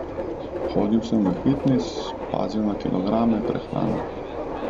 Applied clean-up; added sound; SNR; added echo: none; Subway, metro, underground; 5 dB; none.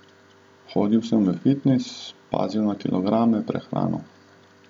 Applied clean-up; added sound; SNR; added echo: none; none; none; none.